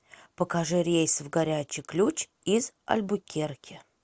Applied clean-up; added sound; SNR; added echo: none; none; none; none.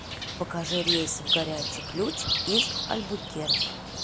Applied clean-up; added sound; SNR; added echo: none; Bird; -2 dB; none.